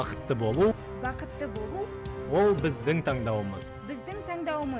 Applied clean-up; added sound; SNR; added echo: none; none; none; none.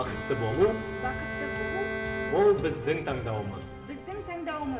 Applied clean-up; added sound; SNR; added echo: none; Bowed string instrument; 9 dB; reverberation time 2.3 s.